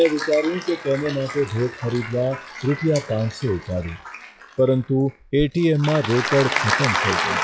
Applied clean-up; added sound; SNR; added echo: classical method log-MMSE.